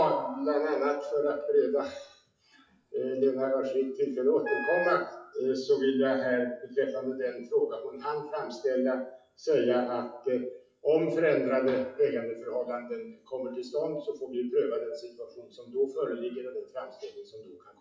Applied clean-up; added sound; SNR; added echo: classical method WPE with log-MMSE.